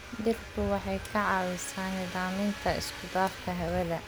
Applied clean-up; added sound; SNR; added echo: none; Domestic sounds, home sounds; 12 dB; none.